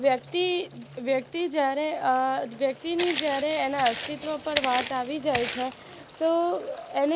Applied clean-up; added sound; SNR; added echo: none; Walk, footsteps; 5 dB; none.